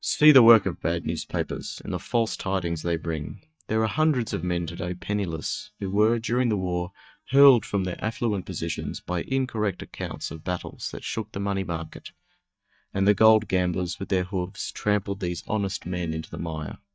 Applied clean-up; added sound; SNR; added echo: neural mask model DeepFilterNet 3.